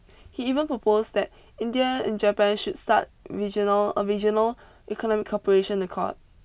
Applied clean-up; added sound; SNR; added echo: none; none; none; none.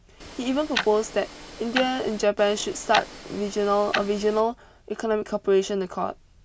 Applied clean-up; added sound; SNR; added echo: none; Tick-tock; 9 dB; none.